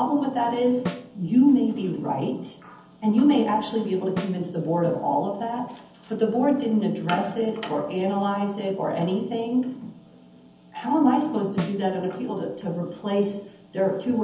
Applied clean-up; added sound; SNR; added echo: none; Snare drum; 15 dB; reverberation time 0.7 s.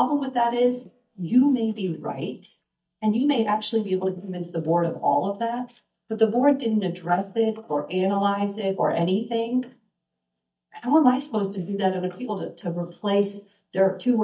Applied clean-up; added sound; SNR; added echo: neural mask model DeepFilterNet 3.